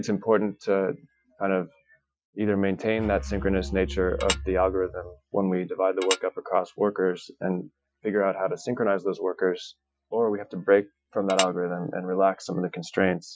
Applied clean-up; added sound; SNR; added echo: classical method Wiener filter.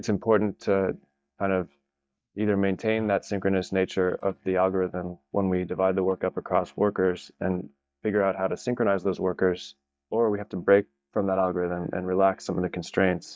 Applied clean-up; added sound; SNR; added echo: neural mask model DeepFilterNet 3.